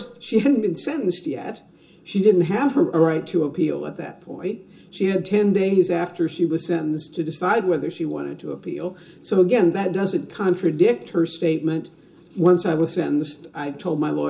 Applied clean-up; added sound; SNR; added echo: none; none; none; reverberation time 0.2 s.